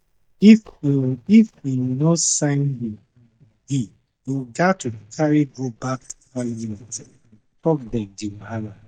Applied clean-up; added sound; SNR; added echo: neural mask model DeepFilterNet 3.